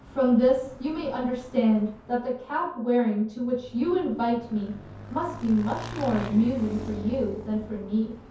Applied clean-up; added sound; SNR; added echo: none; Motorcycle / Engine; 15 dB; reverberation time 0.6 s.